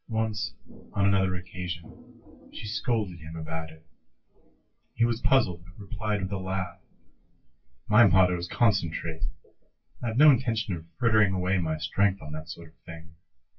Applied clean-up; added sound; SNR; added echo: classical method WPE with log-MMSE.